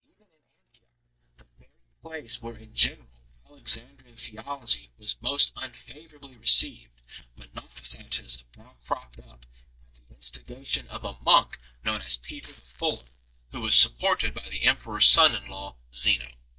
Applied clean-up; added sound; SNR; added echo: neural mask model DeepFilterNet 3.